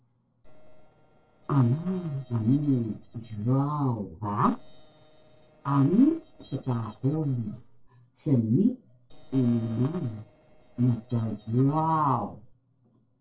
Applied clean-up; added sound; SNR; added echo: neural separator model SepFormer DNS4.